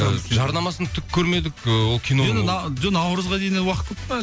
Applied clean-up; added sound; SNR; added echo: none; none; none; none.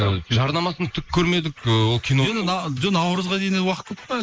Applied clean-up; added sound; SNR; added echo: neural mask model Resemble Enhance denoiser.